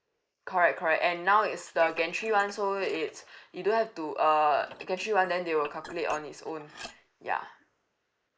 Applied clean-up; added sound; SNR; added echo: neural mask model Resemble Enhance denoiser.